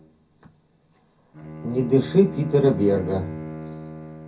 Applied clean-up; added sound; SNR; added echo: none; Bowed string instrument; 11 dB; reverberation time 0.3 s.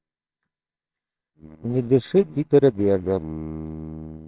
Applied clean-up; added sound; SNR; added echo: neural separator model SepFormer WHAMR!.